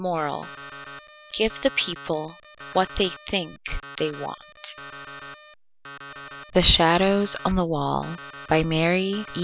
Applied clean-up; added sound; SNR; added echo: none; Alarm; 15 dB; none.